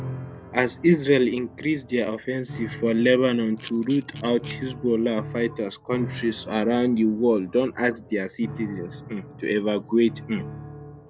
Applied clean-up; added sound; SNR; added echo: none; Camera + Piano; 14 dB; none.